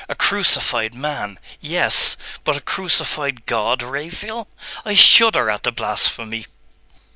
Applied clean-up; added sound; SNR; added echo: none; none; none; none.